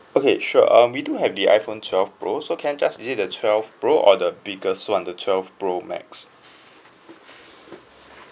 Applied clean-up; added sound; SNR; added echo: none; none; none; none.